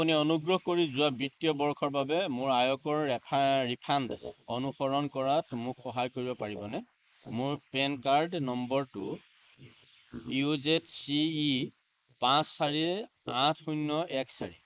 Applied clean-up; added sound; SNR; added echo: neural mask model Resemble Enhance denoiser.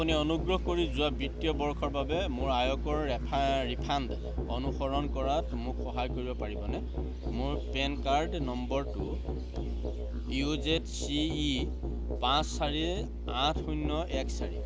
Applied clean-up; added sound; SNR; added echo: none; Musical instrument; 1 dB; none.